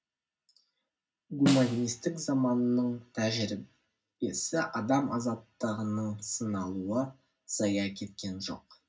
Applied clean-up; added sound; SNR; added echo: none; Snare drum; 5 dB; reverberation time 0.4 s.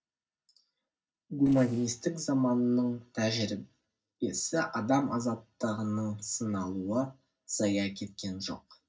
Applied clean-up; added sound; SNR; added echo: neural separator model SepFormer DNS4.